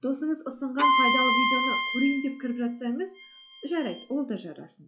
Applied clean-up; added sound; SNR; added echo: classical method log-MMSE.